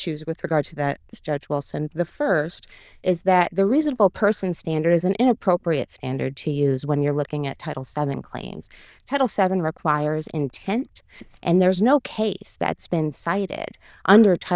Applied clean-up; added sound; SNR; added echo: neural diffusion model UNIVERSE++.